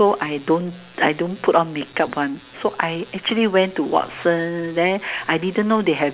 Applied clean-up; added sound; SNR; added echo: none; none; none; none.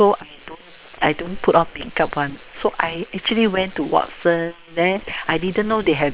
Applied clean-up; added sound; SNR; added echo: neural separator model SepFormer WHAM!.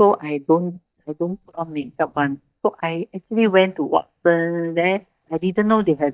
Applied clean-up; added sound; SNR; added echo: neural mask model DeepFilterNet 3.